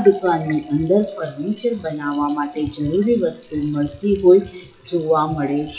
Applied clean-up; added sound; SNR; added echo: classical method WPE with log-MMSE.